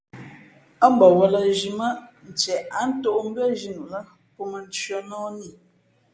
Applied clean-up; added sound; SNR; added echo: none; none; none; none.